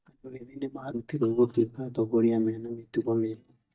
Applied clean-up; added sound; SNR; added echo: neural mask model DeepFilterNet 3.